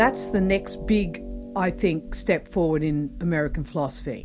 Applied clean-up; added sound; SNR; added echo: none; Harp; 10 dB; none.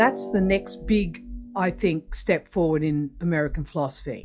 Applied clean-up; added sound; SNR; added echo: classical method log-MMSE.